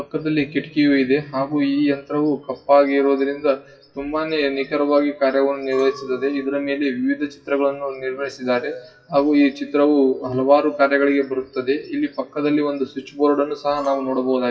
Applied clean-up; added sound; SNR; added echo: classical method WPE with log-MMSE.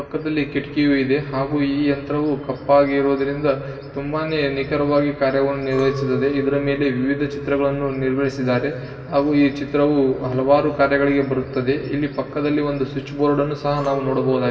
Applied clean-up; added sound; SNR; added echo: none; Chink, clink; 17 dB; reverberation time 2.3 s.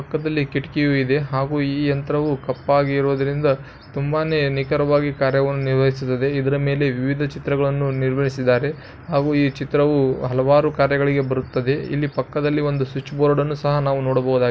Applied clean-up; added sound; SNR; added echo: none; none; none; none.